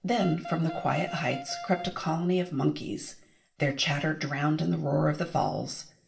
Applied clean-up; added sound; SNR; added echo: none; Wind instrument, woodwind instrument; 10 dB; reverberation time 0.4 s.